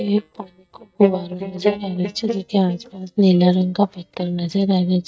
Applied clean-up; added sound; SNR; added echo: neural mask model DeepFilterNet 3.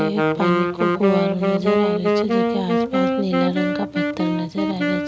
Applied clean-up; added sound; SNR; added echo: none; Wind instrument, woodwind instrument; -4 dB; none.